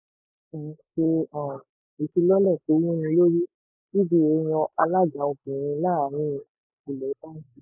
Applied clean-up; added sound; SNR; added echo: neural mask model Resemble Enhance denoiser.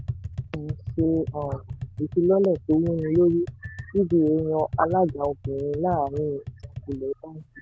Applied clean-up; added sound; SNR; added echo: none; Tap; 11 dB; none.